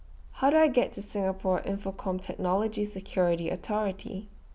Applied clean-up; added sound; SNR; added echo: none; none; none; none.